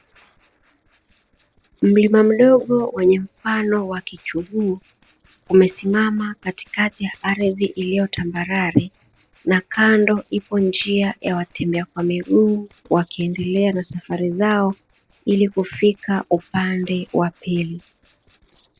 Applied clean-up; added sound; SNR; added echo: neural separator model SepFormer DNS4.